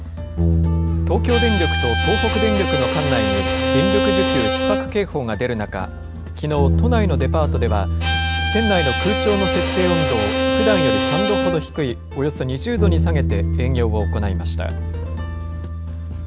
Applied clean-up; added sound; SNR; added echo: none; Bass guitar + Bowed string instrument; -3 dB; none.